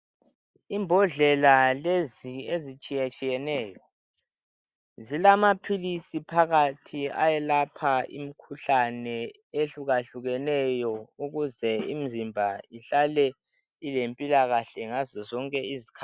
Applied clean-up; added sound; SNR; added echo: neural mask model Resemble Enhance denoiser.